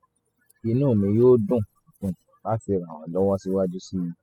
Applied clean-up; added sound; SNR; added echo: classical method spectral subtraction.